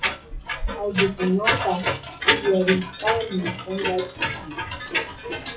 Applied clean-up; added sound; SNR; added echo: classical method WPE with log-MMSE.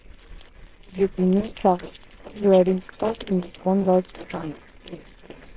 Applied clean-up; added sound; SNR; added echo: neural separator model SepFormer WHAMR!.